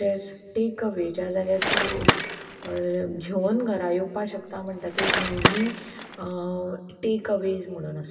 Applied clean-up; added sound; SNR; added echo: none; Bicycle; 0 dB; reverberation time 1.8 s.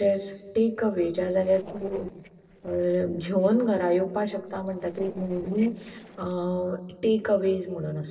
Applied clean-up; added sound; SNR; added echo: neural separator model SepFormer DNS4.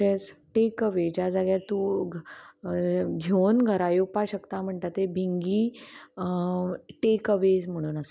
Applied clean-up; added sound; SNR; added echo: none; none; none; none.